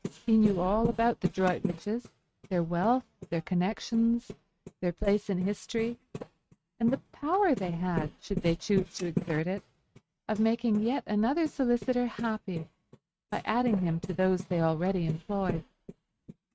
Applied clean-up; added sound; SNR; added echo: neural mask model RNNoise.